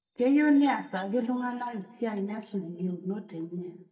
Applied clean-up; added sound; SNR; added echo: neural mask model DeepFilterNet 3.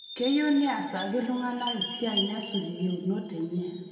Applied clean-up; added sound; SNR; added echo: none; Chime; 9 dB; reverberation time 2.0 s.